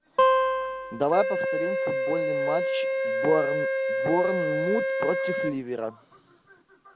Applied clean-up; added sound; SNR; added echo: none; Acoustic guitar + Wind instrument, woodwind instrument; -3 dB; none.